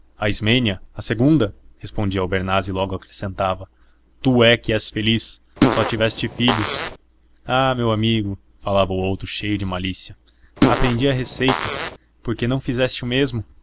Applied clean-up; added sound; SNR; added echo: none; Fart; 1 dB; none.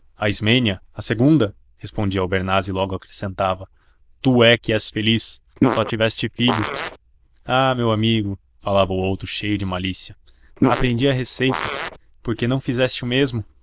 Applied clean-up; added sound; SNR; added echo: neural diffusion model UNIVERSE++.